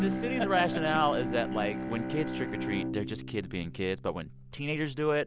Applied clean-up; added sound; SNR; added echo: none; Bowed string instrument; 4 dB; none.